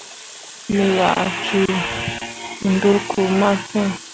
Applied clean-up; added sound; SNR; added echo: none; Water tap, faucet; 17 dB; none.